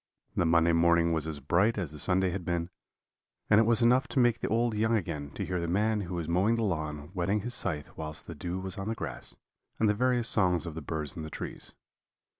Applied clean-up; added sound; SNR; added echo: none; none; none; none.